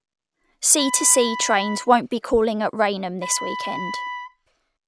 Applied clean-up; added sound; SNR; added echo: none; Wind instrument, woodwind instrument; 10 dB; none.